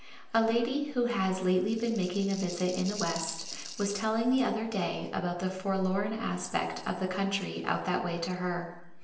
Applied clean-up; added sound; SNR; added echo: none; Rattle (instrument); 12 dB; reverberation time 0.9 s.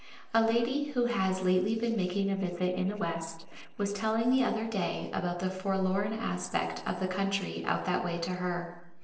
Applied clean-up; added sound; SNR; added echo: neural separator model SepFormer DNS4.